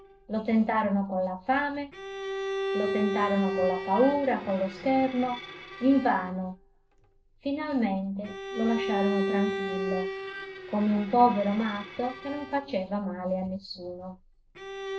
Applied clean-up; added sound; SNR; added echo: none; Bowed string instrument; 7 dB; reverberation time 0.2 s.